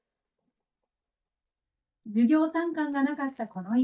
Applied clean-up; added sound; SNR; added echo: neural mask model DeepFilterNet 3.